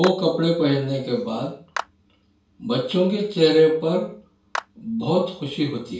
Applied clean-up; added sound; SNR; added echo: none; Clapping; 15 dB; reverberation time 0.4 s.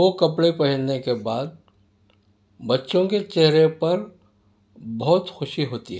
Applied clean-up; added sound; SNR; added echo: none; none; none; none.